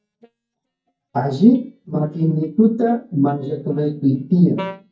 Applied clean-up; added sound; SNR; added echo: neural mask model DeepFilterNet 3.